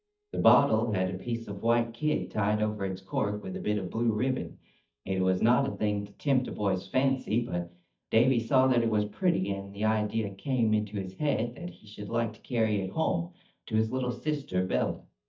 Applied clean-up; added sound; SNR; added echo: neural mask model DeepFilterNet 3.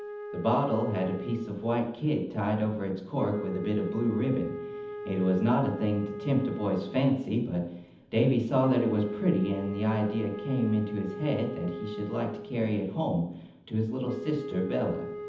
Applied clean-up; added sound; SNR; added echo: none; Wind instrument, woodwind instrument; 11 dB; reverberation time 0.8 s.